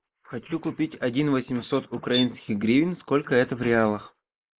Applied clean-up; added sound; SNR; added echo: neural mask model Resemble Enhance denoiser.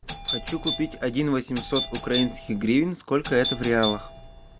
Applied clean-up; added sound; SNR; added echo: none; Doorbell; 7 dB; none.